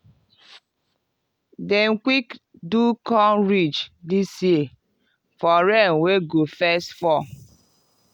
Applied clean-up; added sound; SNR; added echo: none; none; none; none.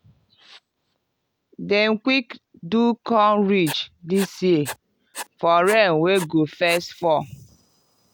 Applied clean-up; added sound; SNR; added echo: none; Writing; 16 dB; none.